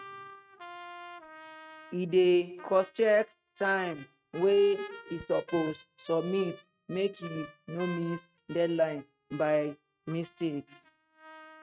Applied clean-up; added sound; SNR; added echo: neural mask model RNNoise.